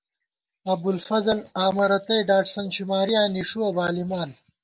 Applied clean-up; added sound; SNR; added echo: none; none; none; none.